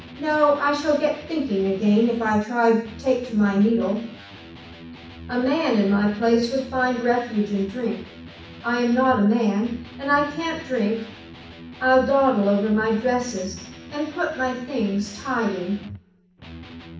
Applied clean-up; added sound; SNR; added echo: none; Electric guitar; 18 dB; reverberation time 0.6 s.